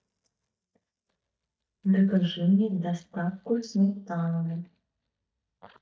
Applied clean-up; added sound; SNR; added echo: neural mask model DeepFilterNet 3.